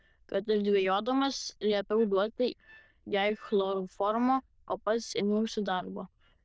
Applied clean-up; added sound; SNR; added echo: neural diffusion model UNIVERSE++.